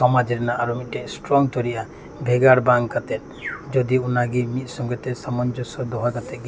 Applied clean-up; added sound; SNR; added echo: none; none; none; none.